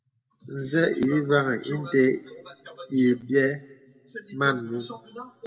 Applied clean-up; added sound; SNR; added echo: none; none; none; reverberation time 1.0 s.